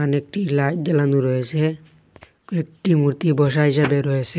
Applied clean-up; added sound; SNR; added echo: none; none; none; none.